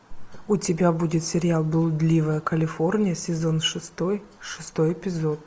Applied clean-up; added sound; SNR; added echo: none; none; none; none.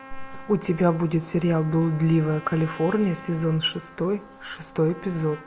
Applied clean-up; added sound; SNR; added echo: none; Trumpet; 19 dB; none.